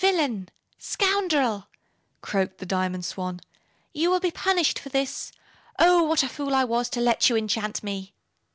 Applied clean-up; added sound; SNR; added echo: none; none; none; none.